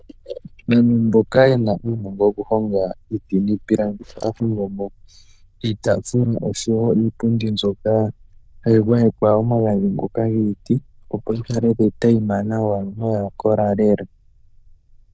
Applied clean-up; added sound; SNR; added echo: neural diffusion model UNIVERSE++.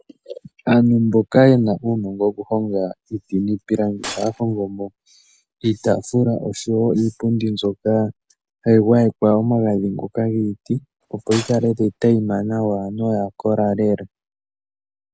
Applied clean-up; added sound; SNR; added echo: none; Shatter; 15 dB; none.